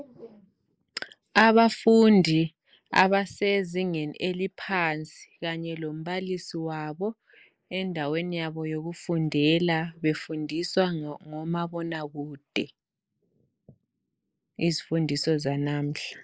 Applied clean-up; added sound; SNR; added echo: neural mask model Resemble Enhance denoiser.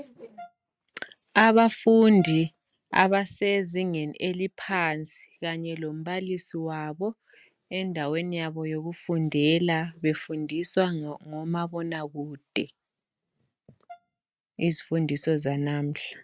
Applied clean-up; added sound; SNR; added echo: neural mask model RNNoise.